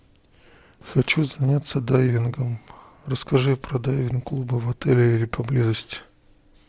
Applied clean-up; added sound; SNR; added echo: none; Tambourine; 11 dB; none.